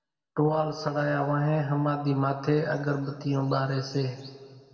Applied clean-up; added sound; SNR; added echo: none; none; none; reverberation time 2.1 s.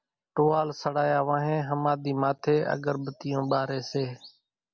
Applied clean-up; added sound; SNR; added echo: none; none; none; none.